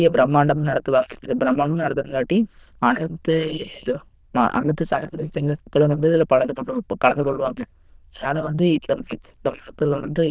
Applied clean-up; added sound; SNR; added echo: neural diffusion model UNIVERSE++.